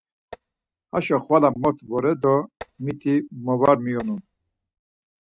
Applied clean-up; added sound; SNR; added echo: neural mask model RNNoise.